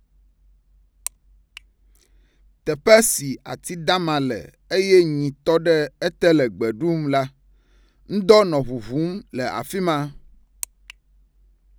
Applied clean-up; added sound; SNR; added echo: none; none; none; none.